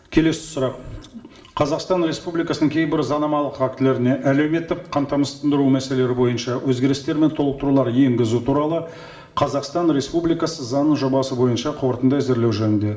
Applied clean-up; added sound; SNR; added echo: none; none; none; reverberation time 1.3 s.